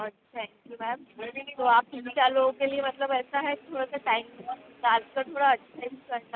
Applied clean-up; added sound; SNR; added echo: none; none; none; none.